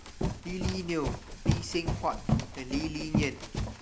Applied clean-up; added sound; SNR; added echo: none; Run; -3 dB; none.